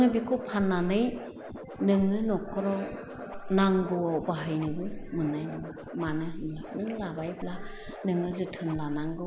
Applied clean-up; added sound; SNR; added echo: none; Scratching (performance technique); 11 dB; none.